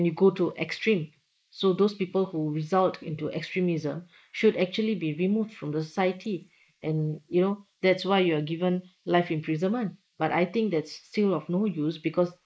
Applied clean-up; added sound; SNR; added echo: neural mask model Resemble Enhance denoiser.